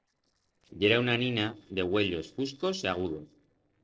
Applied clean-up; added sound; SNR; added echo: neural separator model SepFormer DNS4.